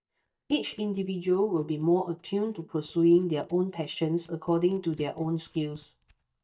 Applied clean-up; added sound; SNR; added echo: neural mask model DeepFilterNet 3.